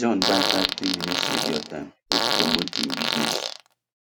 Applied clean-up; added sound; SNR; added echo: none; Fart; -3 dB; none.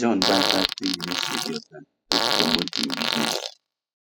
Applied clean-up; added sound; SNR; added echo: classical method spectral subtraction.